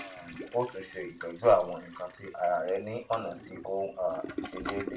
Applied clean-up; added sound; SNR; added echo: none; Toilet flush; 12 dB; reverberation time 0.2 s.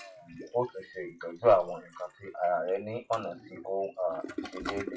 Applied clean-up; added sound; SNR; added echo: classical method WPE with log-MMSE.